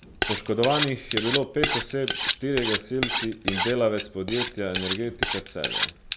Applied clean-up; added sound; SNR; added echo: none; Cutlery, silverware; 2 dB; none.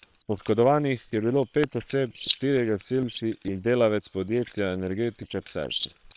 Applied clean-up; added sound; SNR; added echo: neural separator model SepFormer WHAM!.